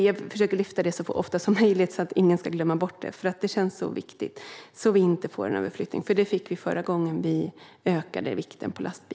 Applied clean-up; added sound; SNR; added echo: none; none; none; none.